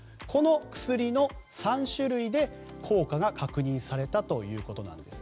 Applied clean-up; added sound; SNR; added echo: none; none; none; none.